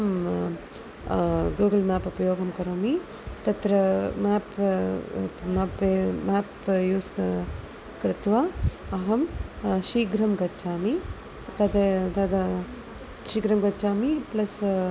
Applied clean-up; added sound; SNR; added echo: none; none; none; none.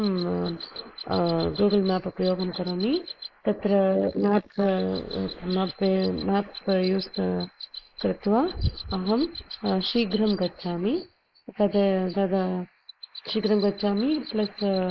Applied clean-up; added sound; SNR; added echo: neural mask model Resemble Enhance denoiser.